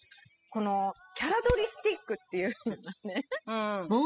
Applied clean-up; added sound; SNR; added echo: classical method spectral subtraction.